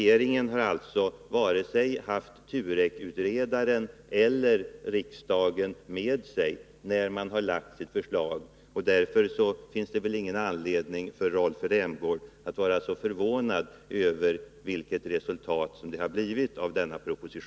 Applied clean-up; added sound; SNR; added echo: none; none; none; none.